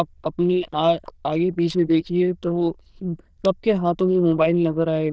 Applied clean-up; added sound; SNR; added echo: neural diffusion model UNIVERSE++.